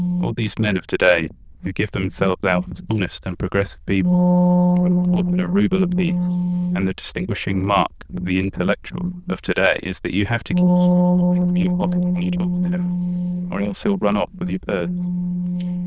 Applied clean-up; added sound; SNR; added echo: neural diffusion model UNIVERSE++.